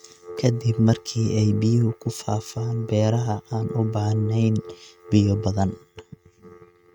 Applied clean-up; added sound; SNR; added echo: neural mask model RNNoise.